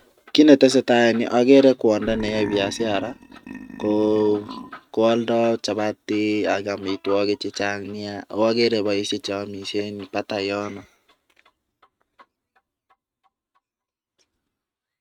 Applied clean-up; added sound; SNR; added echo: neural mask model RNNoise.